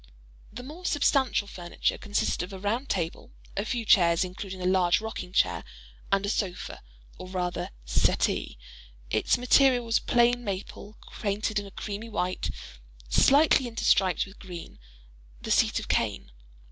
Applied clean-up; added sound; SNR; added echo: none; none; none; none.